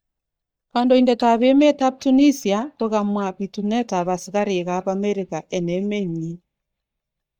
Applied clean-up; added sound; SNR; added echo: neural mask model DeepFilterNet 3.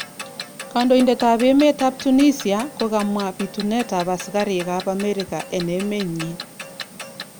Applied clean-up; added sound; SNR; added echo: none; Clock; 14 dB; none.